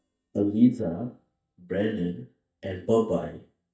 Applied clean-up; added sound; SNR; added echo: neural mask model DeepFilterNet 3.